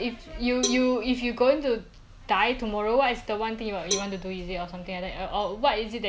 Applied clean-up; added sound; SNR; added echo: none; Cowbell; 11 dB; none.